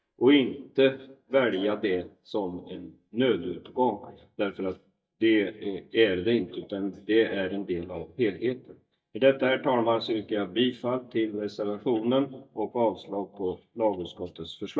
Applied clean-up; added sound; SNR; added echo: neural mask model DeepFilterNet 3.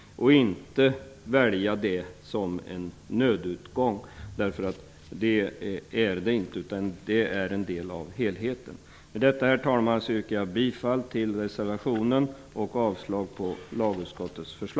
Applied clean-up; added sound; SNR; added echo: none; none; none; none.